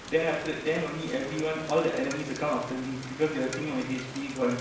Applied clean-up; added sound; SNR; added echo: none; Rain; 13 dB; reverberation time 0.6 s.